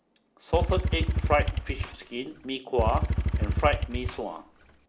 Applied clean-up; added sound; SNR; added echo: none; Motorcycle / Engine; -2 dB; none.